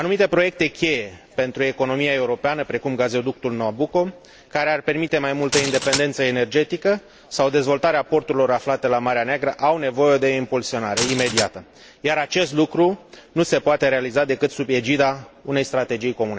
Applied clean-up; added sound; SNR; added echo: none; Glass; 6 dB; none.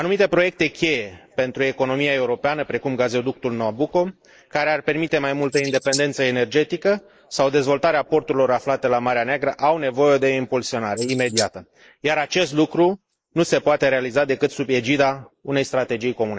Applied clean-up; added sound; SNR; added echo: neural mask model Resemble Enhance denoiser.